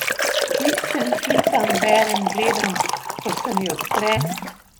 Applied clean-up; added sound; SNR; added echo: none; Liquid; -2 dB; none.